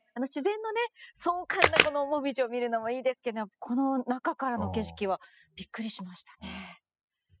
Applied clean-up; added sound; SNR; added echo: classical method spectral subtraction.